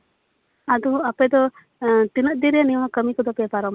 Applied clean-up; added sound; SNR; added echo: none; none; none; none.